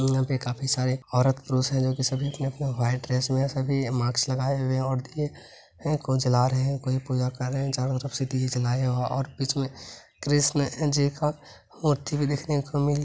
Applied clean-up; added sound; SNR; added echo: none; none; none; none.